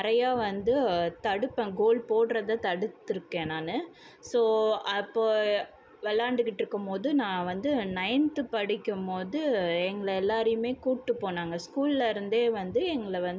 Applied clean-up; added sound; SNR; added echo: none; none; none; none.